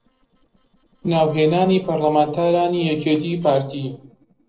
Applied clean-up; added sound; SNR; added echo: neural separator model SepFormer DNS4.